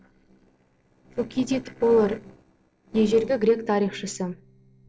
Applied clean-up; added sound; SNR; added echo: neural separator model SepFormer DNS4.